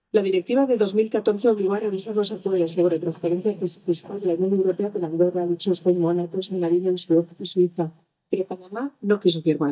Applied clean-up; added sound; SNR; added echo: neural mask model DeepFilterNet 3.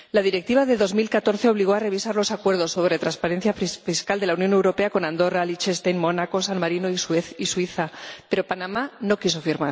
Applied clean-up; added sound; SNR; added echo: none; none; none; none.